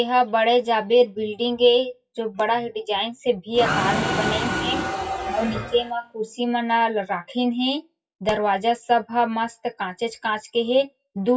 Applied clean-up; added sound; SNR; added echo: classical method WPE with log-MMSE.